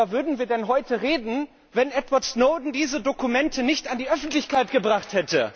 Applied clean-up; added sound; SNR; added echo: none; none; none; none.